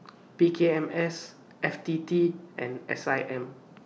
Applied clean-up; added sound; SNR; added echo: none; none; none; none.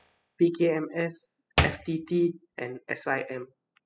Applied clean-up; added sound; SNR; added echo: classical method spectral subtraction.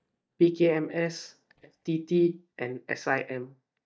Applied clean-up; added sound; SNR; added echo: neural mask model DeepFilterNet 3.